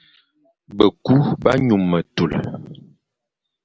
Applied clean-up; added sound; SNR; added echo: none; none; none; none.